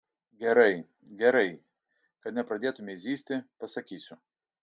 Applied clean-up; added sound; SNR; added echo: none; none; none; none.